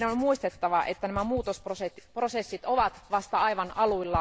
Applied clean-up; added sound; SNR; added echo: none; Writing; 17 dB; none.